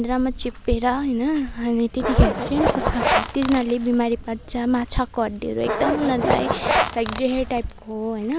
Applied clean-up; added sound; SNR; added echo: none; Zipper (clothing); 2 dB; none.